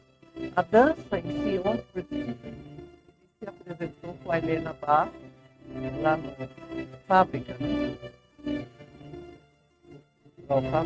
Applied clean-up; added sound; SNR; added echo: neural mask model RNNoise.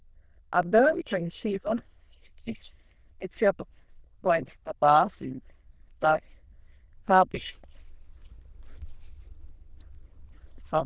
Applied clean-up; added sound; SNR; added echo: neural diffusion model UNIVERSE++.